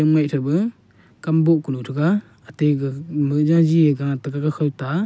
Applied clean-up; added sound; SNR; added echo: none; none; none; none.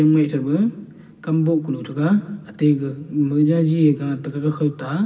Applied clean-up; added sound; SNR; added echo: none; none; none; reverberation time 1.4 s.